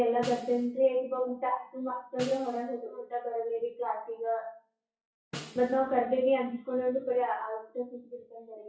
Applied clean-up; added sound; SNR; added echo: classical method WPE with log-MMSE.